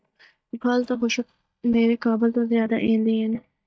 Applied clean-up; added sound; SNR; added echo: neural mask model DeepFilterNet 3.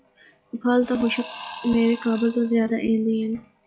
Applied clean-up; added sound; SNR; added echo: classical method log-MMSE.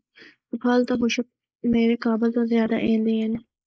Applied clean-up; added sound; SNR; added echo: neural mask model Resemble Enhance denoiser.